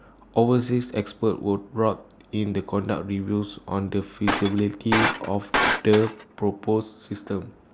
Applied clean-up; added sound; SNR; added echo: none; Shatter; 1 dB; none.